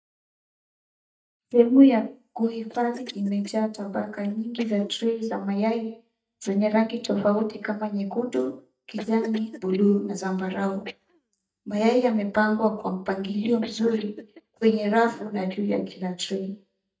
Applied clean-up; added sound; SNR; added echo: neural mask model DeepFilterNet 3.